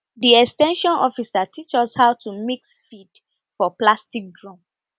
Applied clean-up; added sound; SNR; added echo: none; none; none; none.